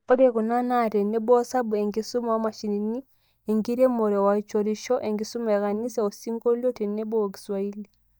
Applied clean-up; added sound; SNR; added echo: neural mask model DeepFilterNet 3.